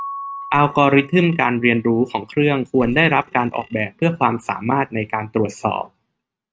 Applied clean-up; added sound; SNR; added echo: neural mask model RNNoise.